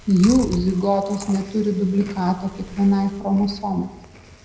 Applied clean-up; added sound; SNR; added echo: none; Chewing, mastication; 16 dB; reverberation time 0.8 s.